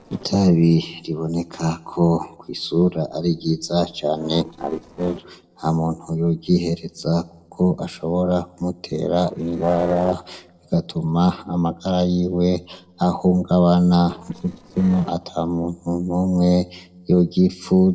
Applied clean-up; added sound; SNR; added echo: neural separator model SepFormer DNS4.